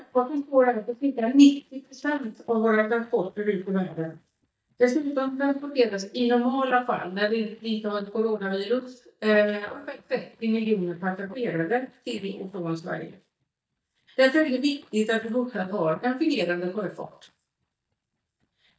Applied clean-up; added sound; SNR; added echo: neural mask model DeepFilterNet 3.